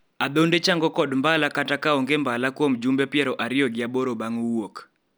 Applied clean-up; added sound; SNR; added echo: none; none; none; none.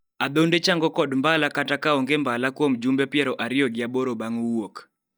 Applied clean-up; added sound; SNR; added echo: neural mask model DeepFilterNet 3.